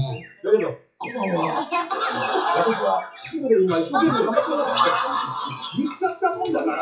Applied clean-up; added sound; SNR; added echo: classical method WPE with log-MMSE.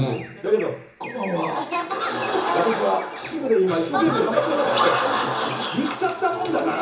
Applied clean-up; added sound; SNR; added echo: none; Bird vocalization, bird call, bird song; 19 dB; reverberation time 0.7 s.